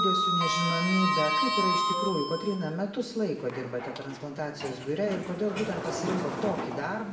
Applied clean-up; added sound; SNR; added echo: none; Sliding door; 0 dB; reverberation time 0.7 s.